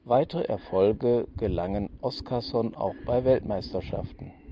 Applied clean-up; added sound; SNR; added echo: none; none; none; none.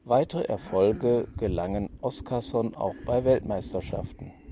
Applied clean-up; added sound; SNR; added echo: none; Cough; 19 dB; none.